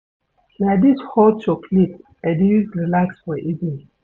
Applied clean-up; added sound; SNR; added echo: none; none; none; none.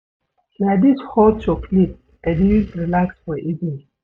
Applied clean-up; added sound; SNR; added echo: neural mask model RNNoise.